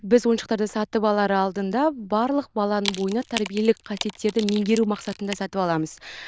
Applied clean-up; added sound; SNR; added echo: neural diffusion model UNIVERSE++.